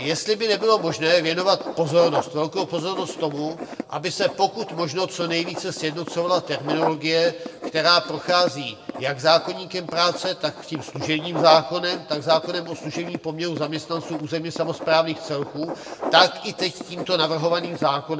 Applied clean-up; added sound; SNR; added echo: none; Writing; 10 dB; reverberation time 1.2 s.